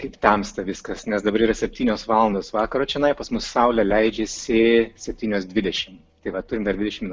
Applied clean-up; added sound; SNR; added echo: none; none; none; none.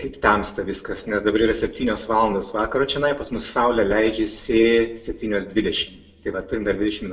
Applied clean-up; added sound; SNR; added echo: none; none; none; reverberation time 0.7 s.